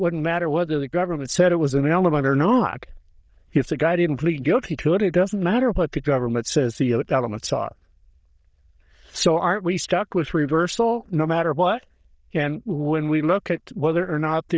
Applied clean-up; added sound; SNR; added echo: neural diffusion model UNIVERSE++.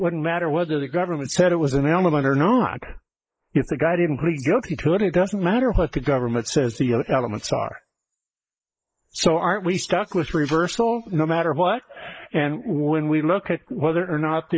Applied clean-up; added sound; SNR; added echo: neural mask model Resemble Enhance denoiser.